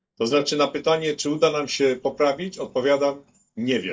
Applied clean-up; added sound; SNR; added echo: neural mask model DeepFilterNet 3.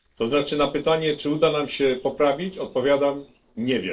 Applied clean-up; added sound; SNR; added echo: neural separator model SepFormer DNS4.